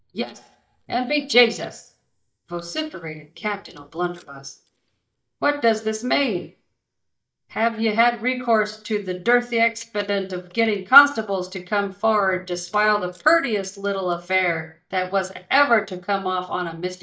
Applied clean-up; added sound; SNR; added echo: neural mask model DeepFilterNet 3.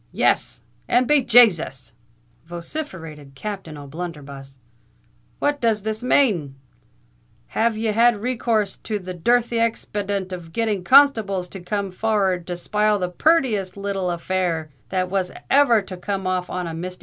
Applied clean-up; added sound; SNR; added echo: none; none; none; none.